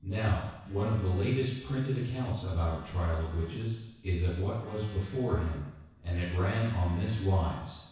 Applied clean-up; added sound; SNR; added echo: neural separator model SepFormer DNS4.